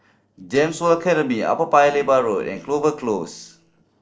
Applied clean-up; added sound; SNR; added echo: neural separator model SepFormer DNS4.